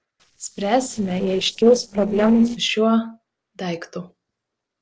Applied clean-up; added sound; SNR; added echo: neural separator model SepFormer DNS4.